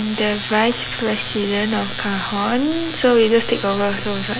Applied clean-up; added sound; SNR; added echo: none; none; none; none.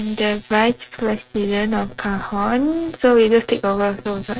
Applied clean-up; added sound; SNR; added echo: neural mask model RNNoise.